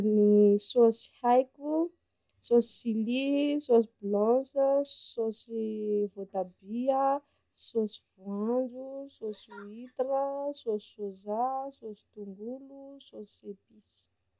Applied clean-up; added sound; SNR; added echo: none; none; none; none.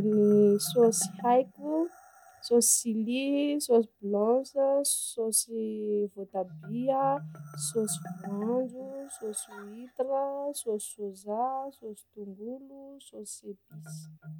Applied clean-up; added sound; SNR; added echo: none; Marimba, xylophone; 18 dB; none.